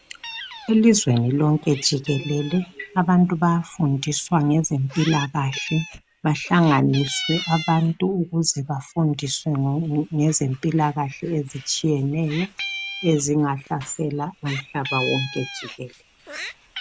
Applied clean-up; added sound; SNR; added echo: none; Meow; 14 dB; none.